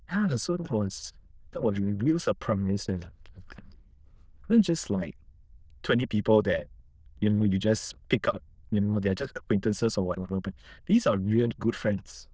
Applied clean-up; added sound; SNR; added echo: neural diffusion model UNIVERSE++.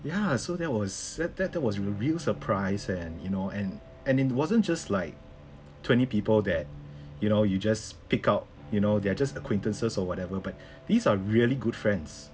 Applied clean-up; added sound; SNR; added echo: none; Bowed string instrument; 19 dB; none.